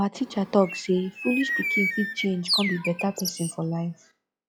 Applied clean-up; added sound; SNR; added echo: classical method log-MMSE.